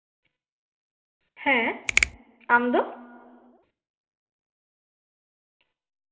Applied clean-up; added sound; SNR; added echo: none; Finger snapping; -1 dB; reverberation time 2.8 s.